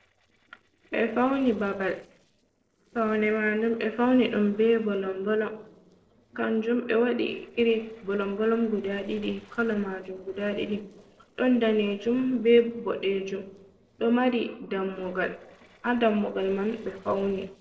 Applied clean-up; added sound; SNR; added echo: neural separator model SepFormer DNS4.